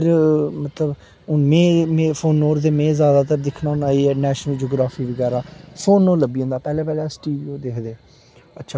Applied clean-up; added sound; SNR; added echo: none; none; none; none.